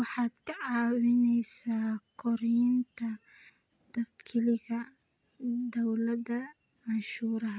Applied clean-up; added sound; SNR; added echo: none; none; none; none.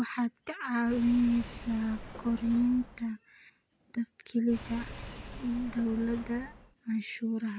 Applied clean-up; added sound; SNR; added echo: none; Engine / Car; 12 dB; none.